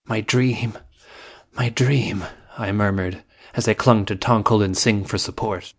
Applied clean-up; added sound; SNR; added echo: none; none; none; none.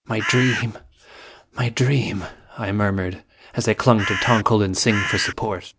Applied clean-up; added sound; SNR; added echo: none; Bird; 3 dB; none.